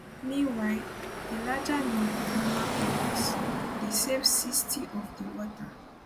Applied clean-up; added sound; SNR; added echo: none; Car passing by / Traffic noise, roadway noise; 2 dB; none.